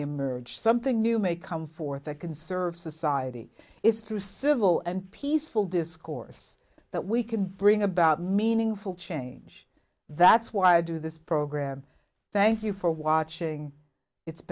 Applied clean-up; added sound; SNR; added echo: none; none; none; none.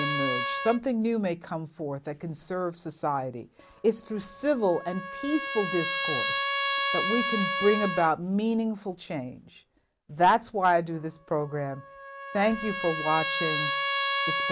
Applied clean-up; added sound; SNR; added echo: none; Trumpet; 4 dB; none.